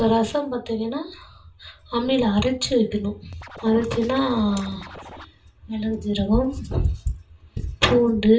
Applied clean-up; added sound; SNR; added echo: none; Scratching (performance technique); 17 dB; reverberation time 0.2 s.